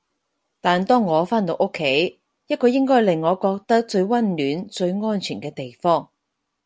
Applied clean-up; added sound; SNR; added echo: none; none; none; none.